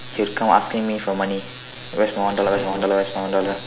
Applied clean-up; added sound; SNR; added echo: none; none; none; none.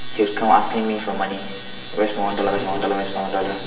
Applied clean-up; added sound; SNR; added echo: none; none; none; reverberation time 2.2 s.